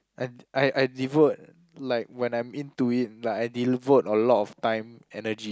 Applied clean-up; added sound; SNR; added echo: none; none; none; none.